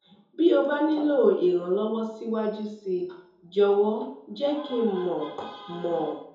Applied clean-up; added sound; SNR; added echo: none; none; none; reverberation time 2.6 s.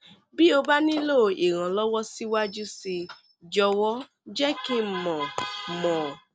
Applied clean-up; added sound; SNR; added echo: none; none; none; none.